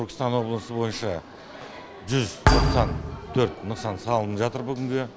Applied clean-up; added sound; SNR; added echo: none; Thump, thud; -3 dB; none.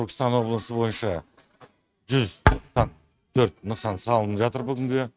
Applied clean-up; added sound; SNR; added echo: neural mask model RNNoise.